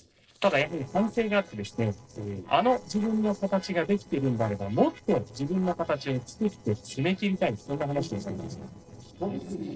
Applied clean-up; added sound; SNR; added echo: neural separator model SepFormer DNS4.